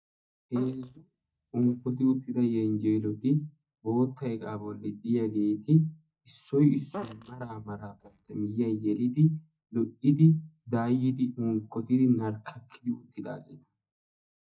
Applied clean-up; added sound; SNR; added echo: neural mask model DeepFilterNet 3.